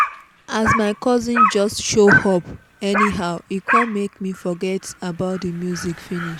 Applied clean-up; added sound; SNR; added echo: none; Dog; 2 dB; none.